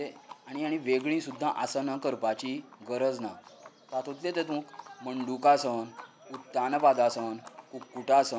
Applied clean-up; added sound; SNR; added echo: none; Livestock, farm animals, working animals; 20 dB; none.